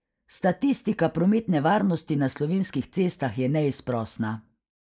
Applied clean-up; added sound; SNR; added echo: neural mask model Resemble Enhance denoiser.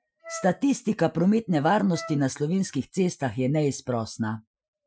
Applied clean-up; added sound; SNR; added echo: classical method Wiener filter.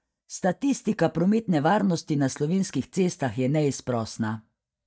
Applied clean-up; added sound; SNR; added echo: neural mask model DeepFilterNet 3.